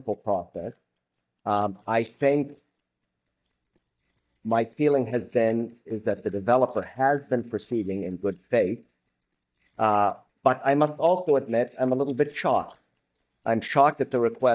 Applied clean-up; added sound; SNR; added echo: neural mask model DeepFilterNet 3.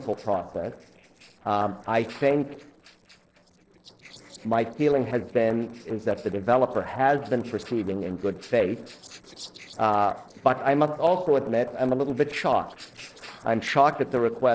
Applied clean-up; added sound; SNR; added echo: neural separator model SepFormer DNS4.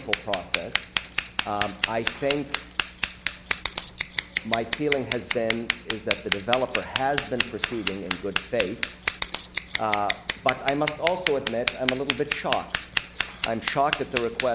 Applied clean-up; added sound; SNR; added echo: none; Scissors; -2 dB; none.